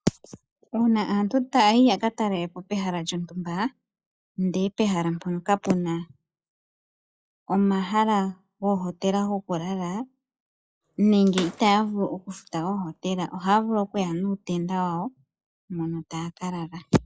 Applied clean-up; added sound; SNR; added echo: classical method log-MMSE.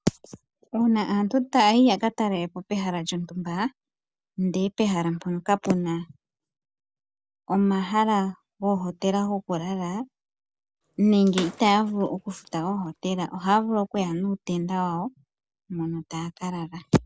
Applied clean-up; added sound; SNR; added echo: none; Bathtub (filling or washing) / Water / Splash, splatter; 16 dB; none.